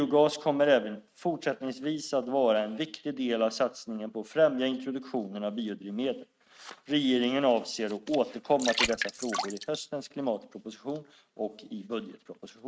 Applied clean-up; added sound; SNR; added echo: neural mask model RNNoise.